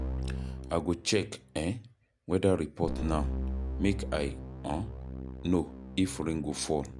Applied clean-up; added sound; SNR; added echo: none; Keyboard (musical); 6 dB; none.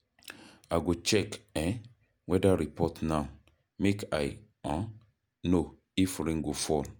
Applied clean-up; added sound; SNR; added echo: none; none; none; none.